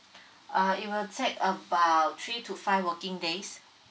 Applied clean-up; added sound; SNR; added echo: none; none; none; none.